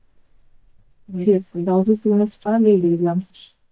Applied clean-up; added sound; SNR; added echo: neural mask model DeepFilterNet 3.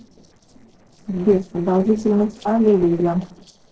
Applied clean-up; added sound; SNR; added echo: neural separator model SepFormer DNS4.